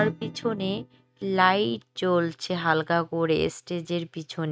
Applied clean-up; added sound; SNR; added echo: neural mask model RNNoise.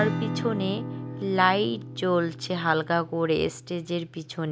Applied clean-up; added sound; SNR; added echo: none; Acoustic guitar / Strum; 8 dB; none.